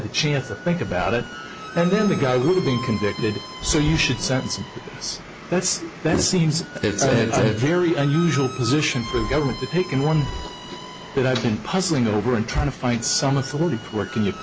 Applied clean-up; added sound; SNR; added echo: none; Squeak; 16 dB; none.